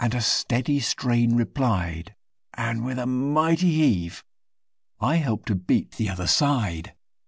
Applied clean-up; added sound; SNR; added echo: none; none; none; none.